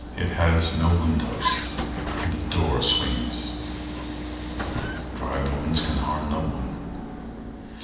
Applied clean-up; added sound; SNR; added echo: none; Vehicle; 4 dB; reverberation time 1.1 s.